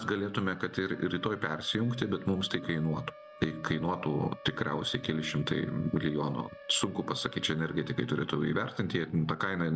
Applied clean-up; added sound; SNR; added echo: none; Siren; 19 dB; none.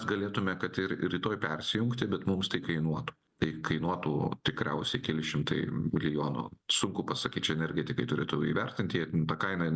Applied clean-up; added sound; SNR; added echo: none; none; none; none.